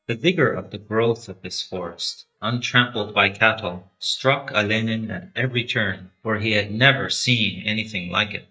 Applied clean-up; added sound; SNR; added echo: neural mask model DeepFilterNet 3.